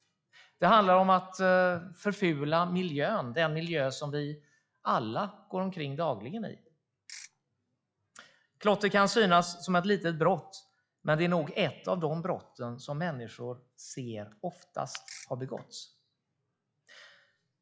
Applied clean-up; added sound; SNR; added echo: classical method log-MMSE.